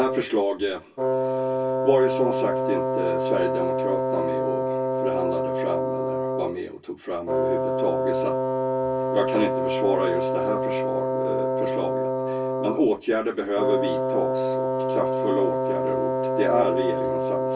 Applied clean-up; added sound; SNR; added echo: none; Wind instrument, woodwind instrument; -3 dB; reverberation time 0.1 s.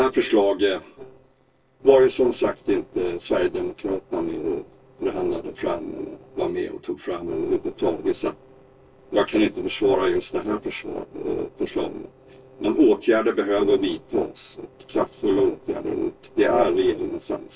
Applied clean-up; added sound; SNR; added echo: neural separator model SepFormer DNS4.